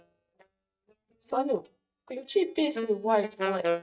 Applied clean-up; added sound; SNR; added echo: neural mask model DeepFilterNet 3.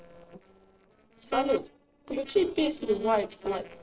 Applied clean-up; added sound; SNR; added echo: neural separator model SepFormer DNS4.